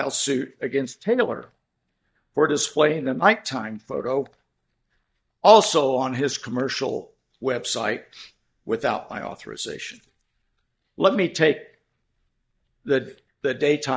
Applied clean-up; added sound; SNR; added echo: neural mask model DeepFilterNet 3.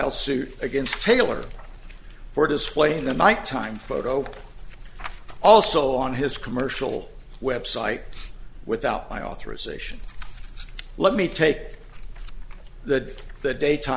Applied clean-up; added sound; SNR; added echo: none; none; none; none.